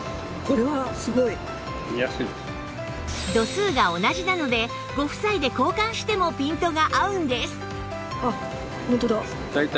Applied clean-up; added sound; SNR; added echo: none; none; none; none.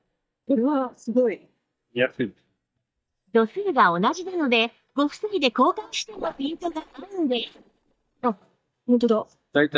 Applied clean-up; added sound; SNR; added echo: neural mask model DeepFilterNet 3.